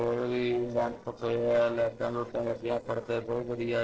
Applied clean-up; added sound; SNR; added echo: neural separator model SepFormer DNS4.